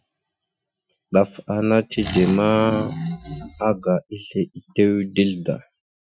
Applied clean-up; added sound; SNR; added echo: classical method Wiener filter.